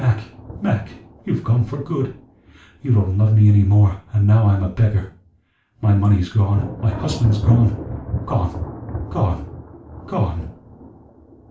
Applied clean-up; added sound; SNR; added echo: none; Thunder; 13 dB; reverberation time 0.3 s.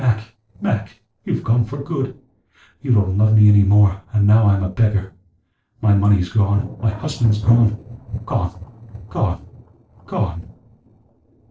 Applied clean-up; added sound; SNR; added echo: neural separator model SepFormer DNS4.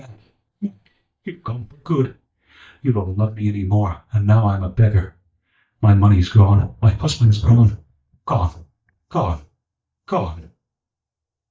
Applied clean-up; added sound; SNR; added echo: neural mask model DeepFilterNet 3.